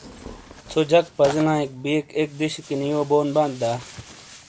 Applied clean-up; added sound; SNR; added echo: none; Tearing; 18 dB; none.